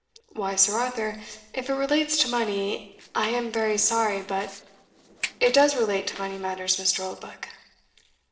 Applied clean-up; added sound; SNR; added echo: neural separator model SepFormer DNS4.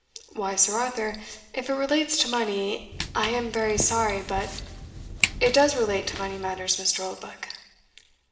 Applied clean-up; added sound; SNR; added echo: none; Walk, footsteps; 7 dB; reverberation time 0.8 s.